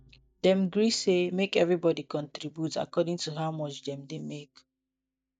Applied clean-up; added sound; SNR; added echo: neural mask model DeepFilterNet 3.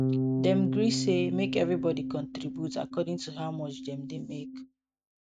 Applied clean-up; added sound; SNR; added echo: neural mask model RNNoise.